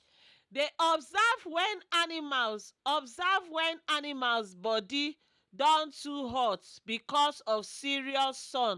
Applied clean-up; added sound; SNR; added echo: none; none; none; none.